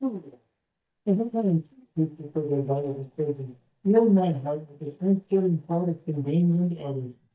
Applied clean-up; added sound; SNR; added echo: neural mask model DeepFilterNet 3.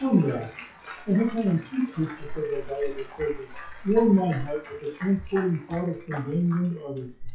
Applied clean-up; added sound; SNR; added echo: classical method WPE with log-MMSE.